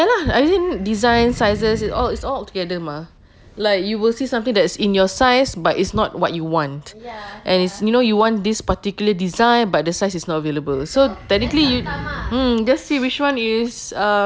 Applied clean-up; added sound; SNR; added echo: none; Animal; 13 dB; none.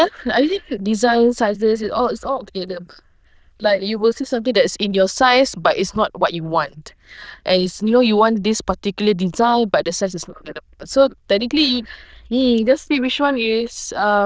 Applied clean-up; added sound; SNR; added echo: neural diffusion model UNIVERSE++.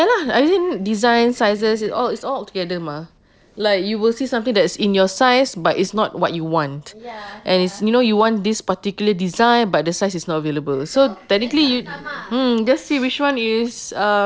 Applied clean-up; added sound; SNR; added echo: neural separator model SepFormer DNS4.